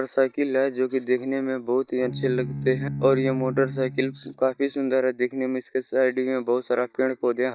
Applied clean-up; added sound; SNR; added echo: neural mask model DeepFilterNet 3.